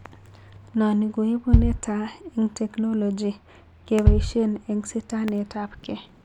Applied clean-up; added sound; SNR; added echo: none; Bass drum; 0 dB; none.